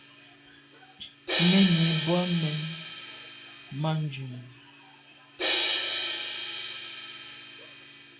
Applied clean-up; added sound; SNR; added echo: none; Crash cymbal; 1 dB; none.